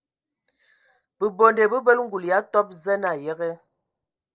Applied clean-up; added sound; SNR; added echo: neural separator model SepFormer DNS4.